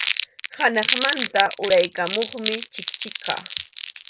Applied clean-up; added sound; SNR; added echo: none; Crumpling, crinkling; 3 dB; none.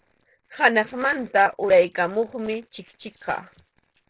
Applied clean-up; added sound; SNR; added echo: neural separator model SepFormer DNS4.